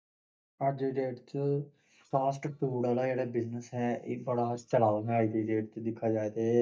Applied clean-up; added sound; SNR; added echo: neural mask model DeepFilterNet 3.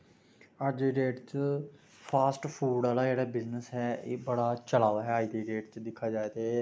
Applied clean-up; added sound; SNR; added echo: none; none; none; none.